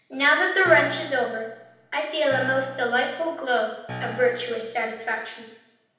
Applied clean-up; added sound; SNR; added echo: none; Piano; 14 dB; reverberation time 0.9 s.